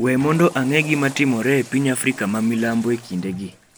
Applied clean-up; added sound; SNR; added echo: none; Toilet flush / Water; 19 dB; none.